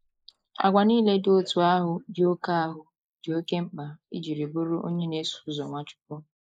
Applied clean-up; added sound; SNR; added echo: neural mask model Resemble Enhance denoiser.